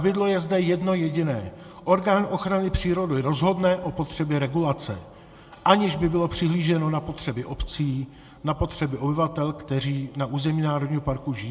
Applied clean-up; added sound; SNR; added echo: none; none; none; reverberation time 1.2 s.